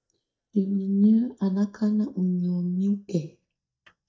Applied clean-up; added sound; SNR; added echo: neural mask model DeepFilterNet 3.